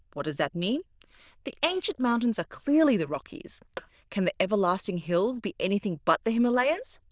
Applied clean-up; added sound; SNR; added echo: neural diffusion model UNIVERSE++.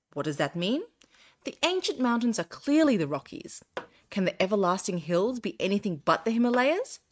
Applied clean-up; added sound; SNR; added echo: neural mask model RNNoise.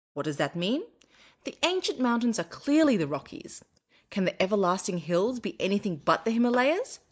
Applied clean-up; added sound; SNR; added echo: neural mask model DeepFilterNet 3.